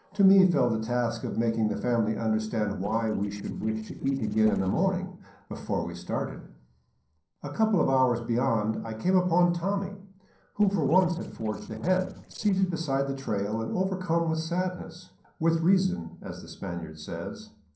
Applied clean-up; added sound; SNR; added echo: neural separator model SepFormer DNS4.